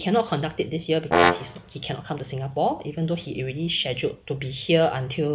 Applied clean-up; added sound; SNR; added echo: none; Brass instrument; 0 dB; none.